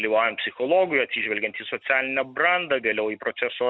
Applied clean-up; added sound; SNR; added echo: none; none; none; none.